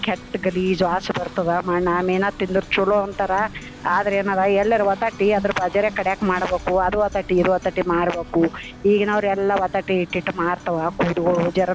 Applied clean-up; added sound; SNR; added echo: none; Acoustic guitar + Train; 16 dB; none.